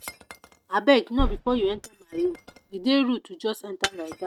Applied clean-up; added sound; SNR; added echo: neural mask model RNNoise.